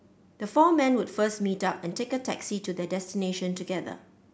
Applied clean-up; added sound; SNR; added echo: none; none; none; none.